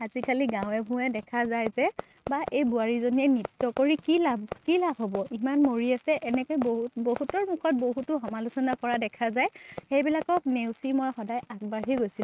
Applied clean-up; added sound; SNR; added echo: neural mask model RNNoise.